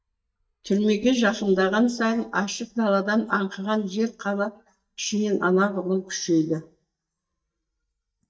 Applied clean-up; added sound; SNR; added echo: neural mask model DeepFilterNet 3.